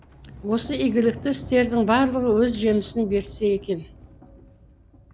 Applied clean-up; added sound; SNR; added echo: none; Sliding door; 17 dB; none.